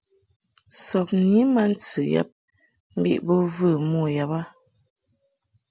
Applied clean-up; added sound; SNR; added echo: none; none; none; none.